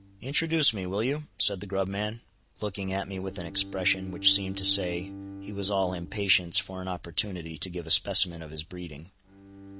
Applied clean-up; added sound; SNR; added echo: none; Bowed string instrument; 14 dB; none.